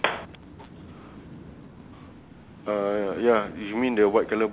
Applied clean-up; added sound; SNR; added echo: none; Waves, surf; 18 dB; none.